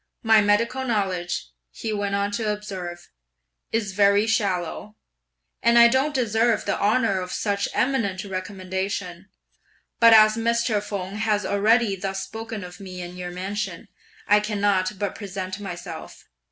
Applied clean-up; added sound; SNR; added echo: none; none; none; none.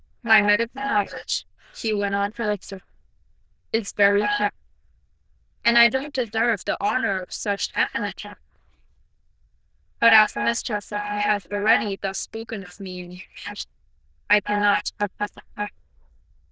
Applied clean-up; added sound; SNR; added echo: neural diffusion model UNIVERSE++.